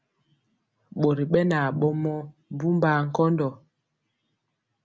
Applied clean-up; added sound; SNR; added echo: none; none; none; none.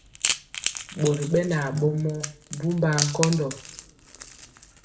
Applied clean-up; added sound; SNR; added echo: none; Crack / Crackle; 7 dB; reverberation time 0.5 s.